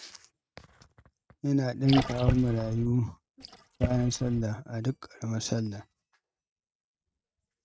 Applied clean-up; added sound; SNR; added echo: neural mask model RNNoise.